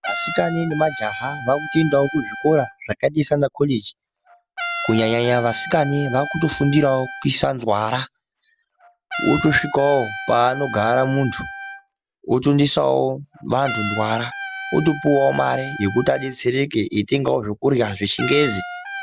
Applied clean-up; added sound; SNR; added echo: none; Trumpet; 11 dB; none.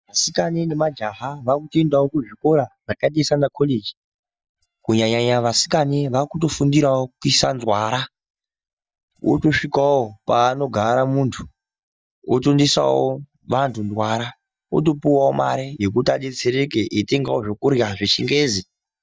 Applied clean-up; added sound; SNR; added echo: neural mask model DeepFilterNet 3.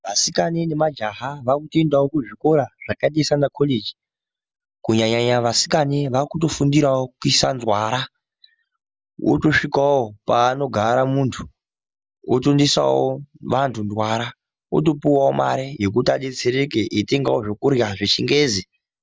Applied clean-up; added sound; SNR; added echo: none; none; none; none.